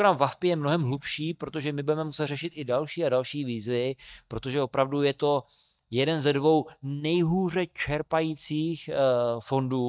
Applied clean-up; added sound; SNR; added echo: neural mask model DeepFilterNet 3.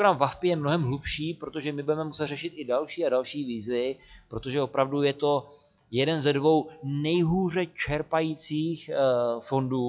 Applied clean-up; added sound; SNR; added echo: classical method log-MMSE.